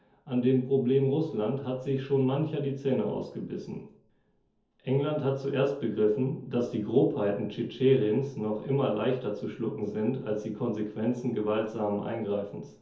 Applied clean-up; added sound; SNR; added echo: none; none; none; reverberation time 0.5 s.